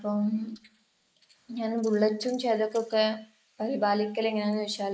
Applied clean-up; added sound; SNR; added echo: neural mask model Resemble Enhance denoiser.